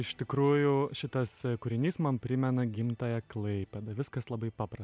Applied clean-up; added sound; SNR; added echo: none; none; none; none.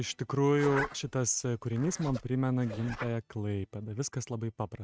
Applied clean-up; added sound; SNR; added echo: neural mask model RNNoise.